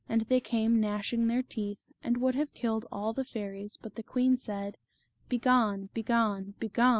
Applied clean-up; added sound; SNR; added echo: none; none; none; none.